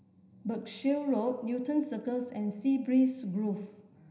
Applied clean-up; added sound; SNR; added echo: none; none; none; reverberation time 0.9 s.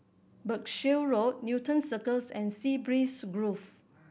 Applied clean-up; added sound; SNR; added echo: none; none; none; none.